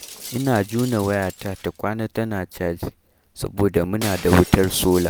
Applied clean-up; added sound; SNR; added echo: none; Shatter; 17 dB; none.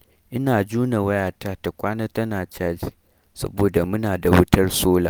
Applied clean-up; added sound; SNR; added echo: none; none; none; none.